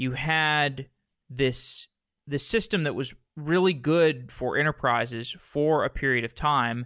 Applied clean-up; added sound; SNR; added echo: none; none; none; none.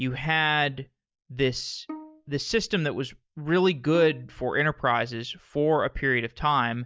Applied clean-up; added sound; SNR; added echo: neural mask model DeepFilterNet 3.